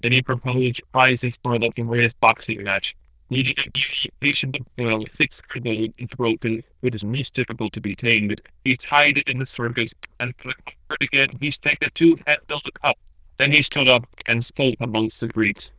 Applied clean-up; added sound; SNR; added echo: neural diffusion model UNIVERSE++.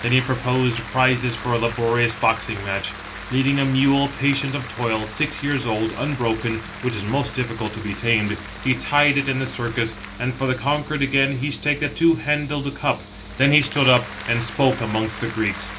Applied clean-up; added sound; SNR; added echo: none; Train + Applause; 14 dB; none.